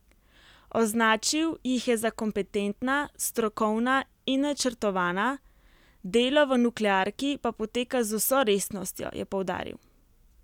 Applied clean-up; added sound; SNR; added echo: none; none; none; none.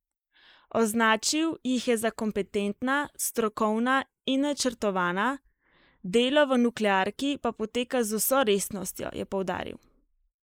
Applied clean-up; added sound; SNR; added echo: neural mask model Resemble Enhance denoiser.